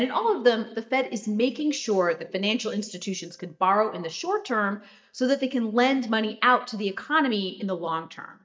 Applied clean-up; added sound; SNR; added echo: neural mask model DeepFilterNet 3.